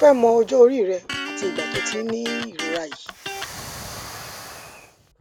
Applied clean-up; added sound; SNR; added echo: none; Explosion + Electric guitar; 11 dB; none.